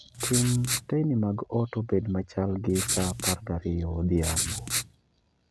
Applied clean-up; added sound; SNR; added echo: none; Writing; 2 dB; none.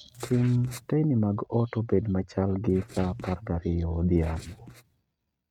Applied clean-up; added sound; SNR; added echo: neural mask model RNNoise.